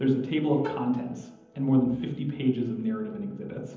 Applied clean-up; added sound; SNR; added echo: none; Bowed string instrument; 13 dB; reverberation time 0.9 s.